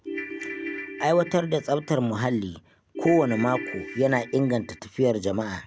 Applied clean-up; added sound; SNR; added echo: none; Ringtone / Keyboard (musical); 10 dB; none.